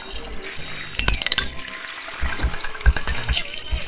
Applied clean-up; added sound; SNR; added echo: neural separator model SepFormer WHAMR!.